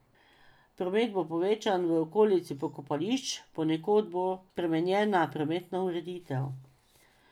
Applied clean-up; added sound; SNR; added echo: none; none; none; none.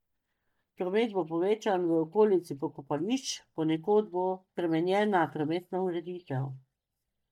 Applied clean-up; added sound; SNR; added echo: neural mask model DeepFilterNet 3.